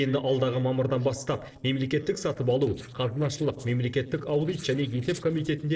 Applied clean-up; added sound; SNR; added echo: neural separator model SepFormer DNS4.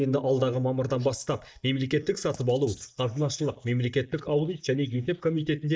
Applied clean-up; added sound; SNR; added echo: neural mask model DeepFilterNet 3.